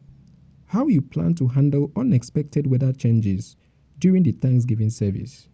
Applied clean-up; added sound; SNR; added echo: none; none; none; none.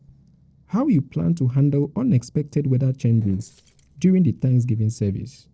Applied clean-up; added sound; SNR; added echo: neural separator model SepFormer DNS4.